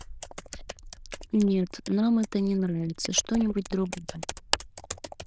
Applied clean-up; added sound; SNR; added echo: neural diffusion model UNIVERSE++.